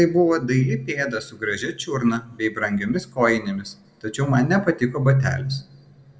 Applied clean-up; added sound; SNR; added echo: none; none; none; reverberation time 0.7 s.